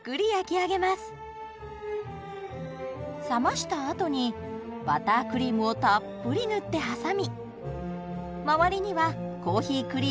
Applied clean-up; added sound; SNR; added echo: none; none; none; none.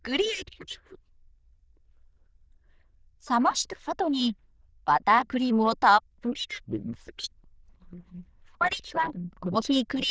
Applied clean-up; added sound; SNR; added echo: neural diffusion model UNIVERSE++.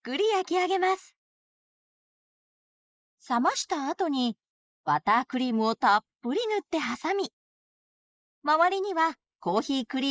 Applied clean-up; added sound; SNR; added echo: neural mask model Resemble Enhance denoiser.